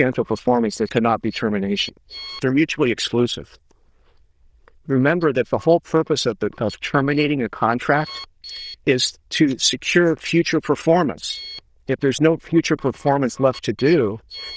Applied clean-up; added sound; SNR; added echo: neural diffusion model UNIVERSE++.